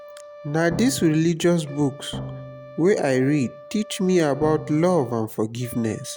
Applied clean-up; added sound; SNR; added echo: none; Drum + Brass instrument; 15 dB; none.